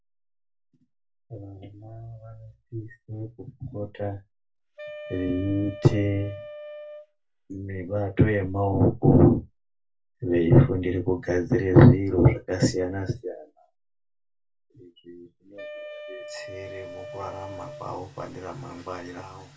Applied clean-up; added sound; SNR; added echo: none; Wind instrument, woodwind instrument; 15 dB; reverberation time 0.2 s.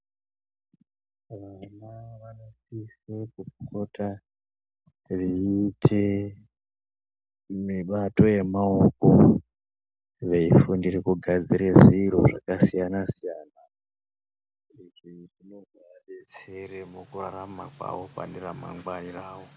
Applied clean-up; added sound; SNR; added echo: none; none; none; none.